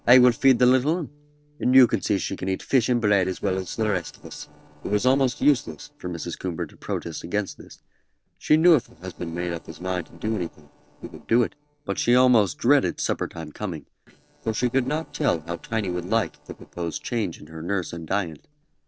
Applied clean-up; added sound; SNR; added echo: neural separator model SepFormer DNS4.